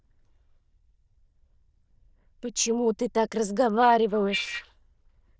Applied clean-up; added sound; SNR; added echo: neural diffusion model UNIVERSE++.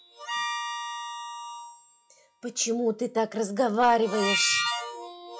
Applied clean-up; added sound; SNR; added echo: classical method log-MMSE.